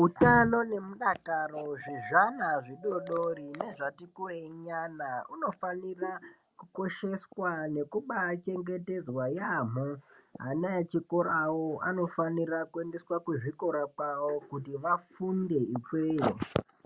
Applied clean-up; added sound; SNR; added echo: none; Doorbell; 14 dB; none.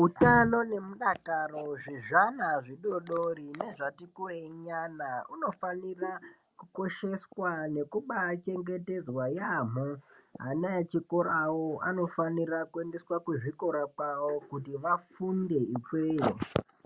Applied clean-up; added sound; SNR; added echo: none; none; none; none.